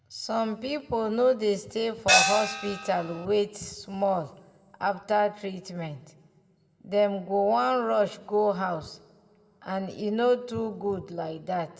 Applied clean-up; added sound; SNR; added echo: none; Gong; -2 dB; reverberation time 1.0 s.